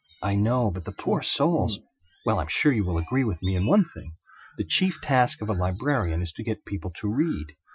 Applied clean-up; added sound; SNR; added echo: classical method Wiener filter.